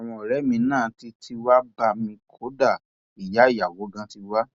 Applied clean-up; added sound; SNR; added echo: none; none; none; none.